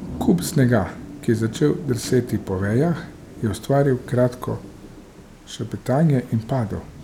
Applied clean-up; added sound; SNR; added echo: none; Thunder / Rain; 14 dB; none.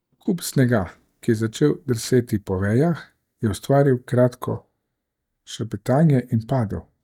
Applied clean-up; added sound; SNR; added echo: neural mask model DeepFilterNet 3.